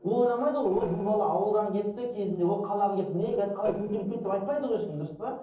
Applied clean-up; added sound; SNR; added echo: neural separator model SepFormer DNS4.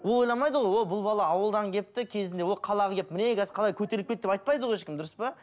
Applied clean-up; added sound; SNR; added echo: none; none; none; none.